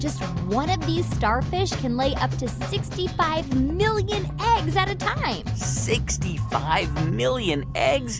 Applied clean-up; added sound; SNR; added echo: none; Bass guitar; 18 dB; none.